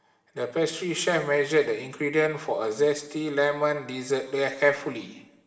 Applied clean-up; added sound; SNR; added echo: none; none; none; reverberation time 1.1 s.